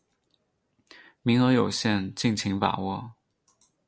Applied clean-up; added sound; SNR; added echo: none; none; none; none.